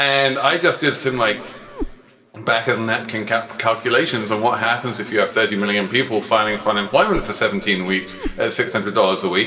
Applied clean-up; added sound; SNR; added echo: none; Meow; 12 dB; reverberation time 2.5 s.